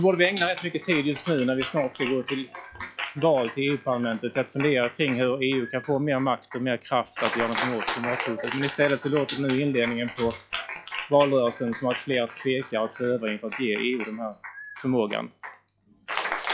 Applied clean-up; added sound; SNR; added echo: classical method log-MMSE.